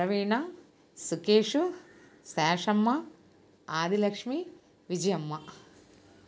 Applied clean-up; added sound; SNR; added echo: none; none; none; none.